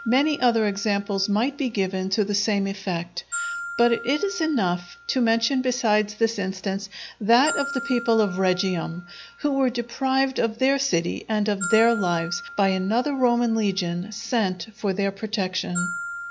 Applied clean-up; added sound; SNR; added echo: none; Glockenspiel; 14 dB; none.